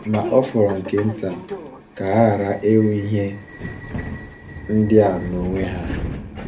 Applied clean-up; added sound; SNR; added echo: none; Subway, metro, underground; 11 dB; reverberation time 0.3 s.